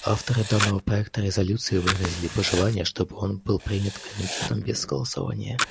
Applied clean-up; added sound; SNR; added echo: none; Fire + Writing; 8 dB; none.